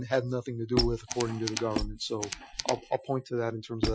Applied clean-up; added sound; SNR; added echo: classical method Wiener filter.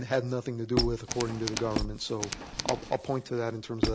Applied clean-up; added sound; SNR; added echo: none; Tools + Squeak; 3 dB; none.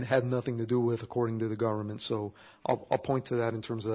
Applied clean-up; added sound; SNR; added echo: none; none; none; none.